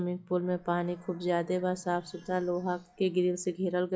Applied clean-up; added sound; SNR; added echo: classical method log-MMSE.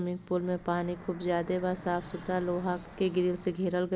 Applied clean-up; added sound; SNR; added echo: none; Fixed-wing aircraft, airplane; 18 dB; none.